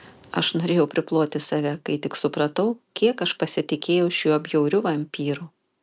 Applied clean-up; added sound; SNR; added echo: none; none; none; none.